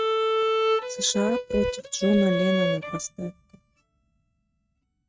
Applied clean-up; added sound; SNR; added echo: neural mask model RNNoise.